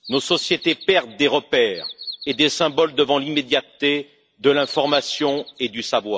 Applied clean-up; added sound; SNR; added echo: none; Bird vocalization, bird call, bird song; 15 dB; none.